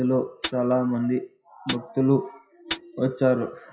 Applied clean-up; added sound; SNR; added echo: classical method WPE with log-MMSE.